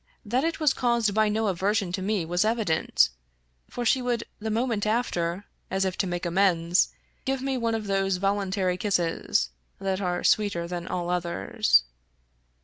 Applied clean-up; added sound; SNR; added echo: none; none; none; none.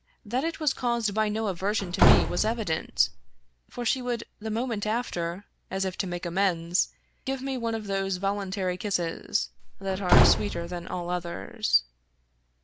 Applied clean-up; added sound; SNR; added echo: none; Slam / Wood; -3 dB; none.